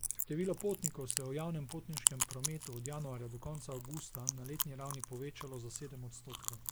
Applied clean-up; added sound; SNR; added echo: neural mask model Resemble Enhance denoiser.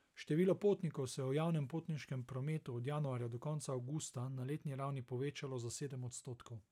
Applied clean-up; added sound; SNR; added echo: none; none; none; none.